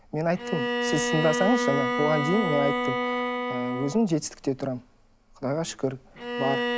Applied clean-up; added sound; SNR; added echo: none; Bowed string instrument; 1 dB; none.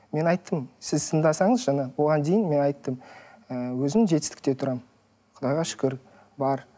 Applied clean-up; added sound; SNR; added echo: none; none; none; none.